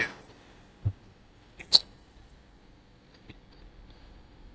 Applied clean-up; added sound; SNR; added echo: neural mask model DeepFilterNet 3.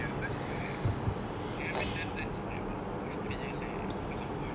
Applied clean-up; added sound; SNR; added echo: none; none; none; none.